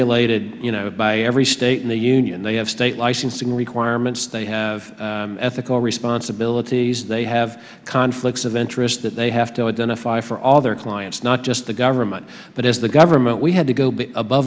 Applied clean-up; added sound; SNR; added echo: none; none; none; none.